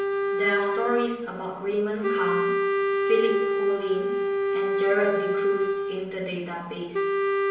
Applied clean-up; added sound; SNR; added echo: none; Wind instrument, woodwind instrument; -3 dB; reverberation time 0.8 s.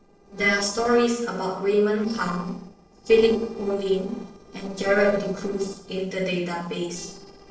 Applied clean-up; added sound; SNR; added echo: neural separator model SepFormer DNS4.